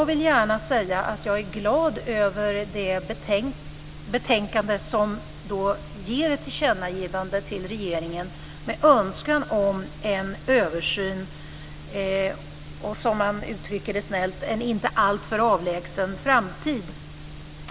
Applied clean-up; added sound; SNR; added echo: none; none; none; none.